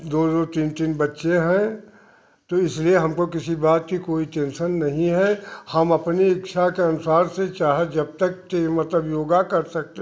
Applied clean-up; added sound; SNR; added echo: none; none; none; none.